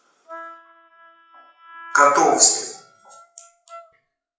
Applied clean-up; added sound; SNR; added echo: classical method WPE with log-MMSE.